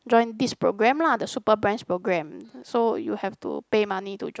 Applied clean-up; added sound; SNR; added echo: none; none; none; none.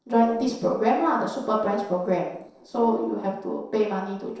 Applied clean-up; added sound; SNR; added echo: neural separator model SepFormer DNS4.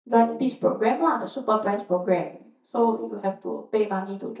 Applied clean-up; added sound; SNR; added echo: neural mask model DeepFilterNet 3.